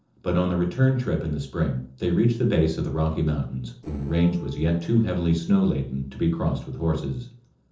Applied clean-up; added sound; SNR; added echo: neural separator model SepFormer DNS4.